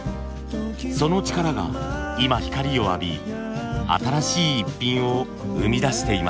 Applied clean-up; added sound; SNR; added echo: none; none; none; none.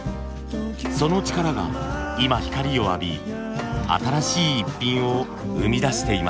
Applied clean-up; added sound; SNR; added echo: none; Sliding door; 16 dB; none.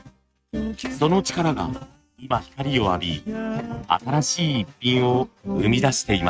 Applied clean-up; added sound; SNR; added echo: neural mask model RNNoise.